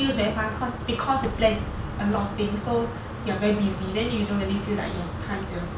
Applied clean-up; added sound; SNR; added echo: none; Gunshot, gunfire / Boom; 12 dB; none.